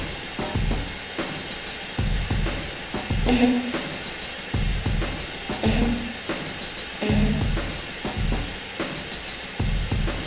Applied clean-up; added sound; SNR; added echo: none; Drum kit; -2 dB; reverberation time 0.9 s.